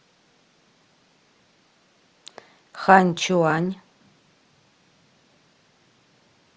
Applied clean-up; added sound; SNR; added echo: none; none; none; none.